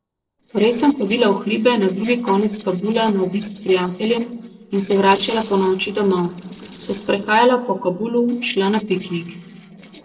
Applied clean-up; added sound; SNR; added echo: neural separator model SepFormer DNS4.